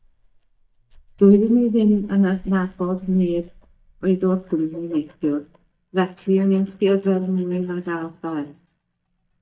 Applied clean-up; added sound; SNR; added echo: neural mask model DeepFilterNet 3.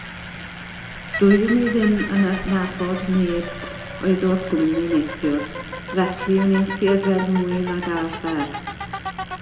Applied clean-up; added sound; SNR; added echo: none; Bicycle; 10 dB; reverberation time 1.7 s.